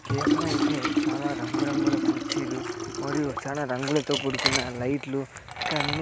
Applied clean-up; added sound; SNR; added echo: none; Liquid; -3 dB; none.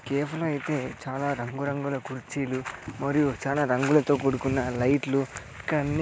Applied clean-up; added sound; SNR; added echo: none; none; none; none.